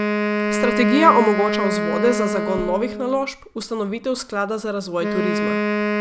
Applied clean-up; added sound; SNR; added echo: none; Wind instrument, woodwind instrument; 2 dB; none.